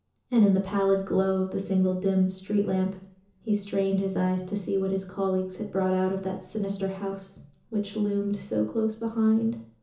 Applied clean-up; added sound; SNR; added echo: none; none; none; reverberation time 0.7 s.